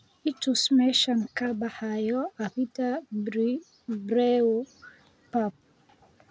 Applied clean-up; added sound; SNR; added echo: none; none; none; none.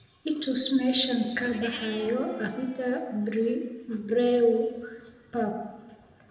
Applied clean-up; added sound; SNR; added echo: none; Livestock, farm animals, working animals; 14 dB; reverberation time 1.1 s.